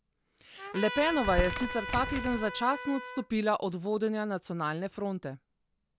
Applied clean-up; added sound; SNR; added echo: none; Trumpet + Crumpling, crinkling; 5 dB; none.